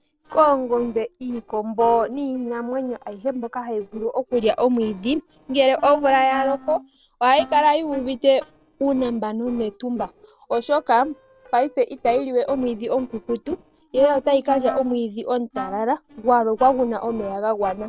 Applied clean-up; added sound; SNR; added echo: neural separator model SepFormer DNS4.